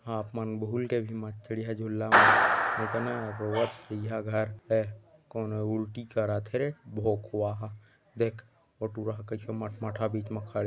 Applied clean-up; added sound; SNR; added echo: none; Clapping; -4 dB; none.